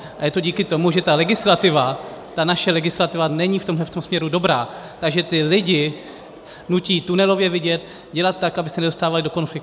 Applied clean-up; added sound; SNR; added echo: none; none; none; none.